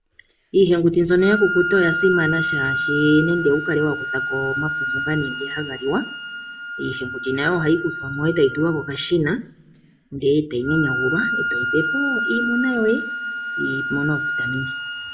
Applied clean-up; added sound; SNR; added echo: none; Wind instrument, woodwind instrument; 4 dB; reverberation time 0.5 s.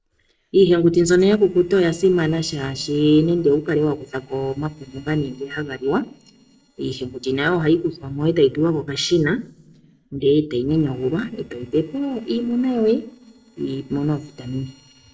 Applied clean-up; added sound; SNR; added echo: neural separator model SepFormer DNS4.